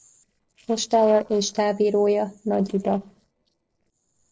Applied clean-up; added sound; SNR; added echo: neural separator model SepFormer DNS4.